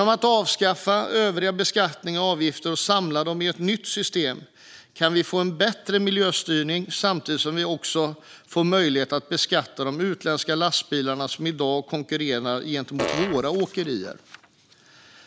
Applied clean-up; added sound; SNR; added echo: none; Fart; 4 dB; none.